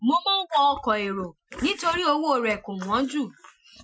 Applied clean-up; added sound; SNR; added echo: classical method Wiener filter.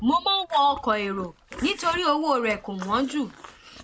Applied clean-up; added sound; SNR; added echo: none; Livestock, farm animals, working animals + Chewing, mastication; 18 dB; none.